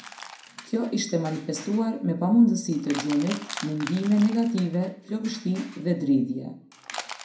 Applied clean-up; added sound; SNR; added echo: none; Crushing; 16 dB; reverberation time 0.4 s.